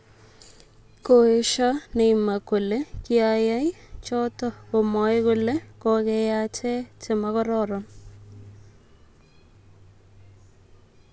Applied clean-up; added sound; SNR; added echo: none; none; none; none.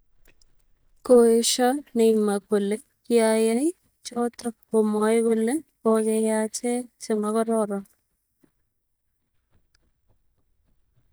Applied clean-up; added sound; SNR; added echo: neural mask model DeepFilterNet 3.